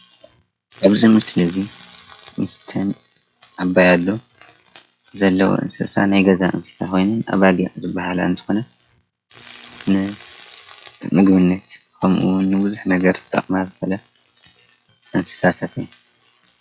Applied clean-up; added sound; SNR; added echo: classical method log-MMSE.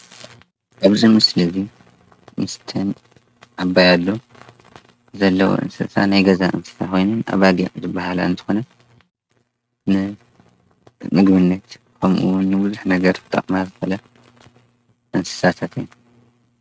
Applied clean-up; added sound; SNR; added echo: neural mask model RNNoise.